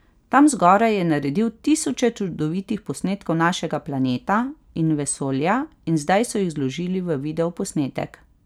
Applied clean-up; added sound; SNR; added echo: none; none; none; none.